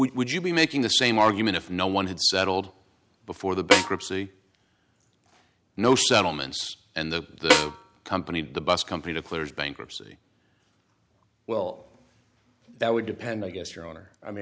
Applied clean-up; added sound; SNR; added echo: none; Snare drum; -2 dB; none.